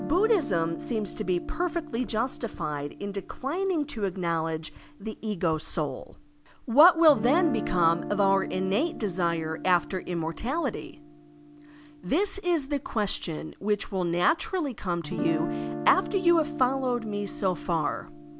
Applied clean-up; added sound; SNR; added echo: none; Guitar; 10 dB; none.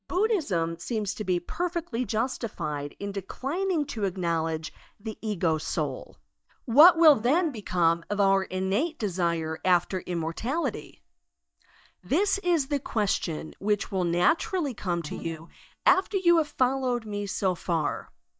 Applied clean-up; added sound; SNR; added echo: neural mask model DeepFilterNet 3.